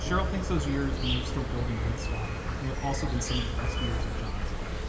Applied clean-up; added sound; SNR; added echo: none; Insect; -2 dB; reverberation time 2.2 s.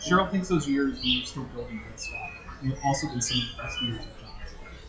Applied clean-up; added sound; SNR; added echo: classical method WPE with log-MMSE.